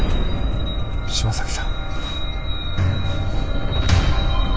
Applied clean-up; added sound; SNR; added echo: none; none; none; none.